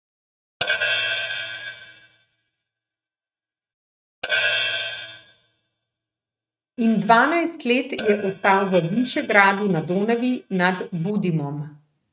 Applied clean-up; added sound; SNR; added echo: neural mask model RNNoise.